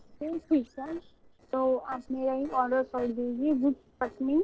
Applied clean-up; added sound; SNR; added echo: neural separator model SepFormer DNS4.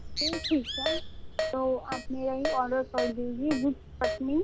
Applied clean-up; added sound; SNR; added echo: none; Bird + Keyboard (musical); 3 dB; none.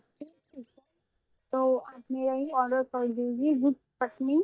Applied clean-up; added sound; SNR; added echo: neural mask model DeepFilterNet 3.